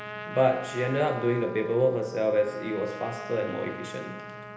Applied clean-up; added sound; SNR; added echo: none; Trumpet; 12 dB; reverberation time 1.1 s.